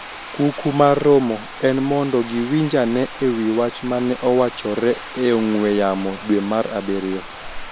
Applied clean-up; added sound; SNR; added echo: none; Bathtub (filling or washing); 14 dB; none.